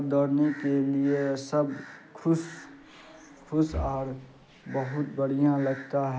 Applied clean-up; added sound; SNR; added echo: none; Breathing; 14 dB; none.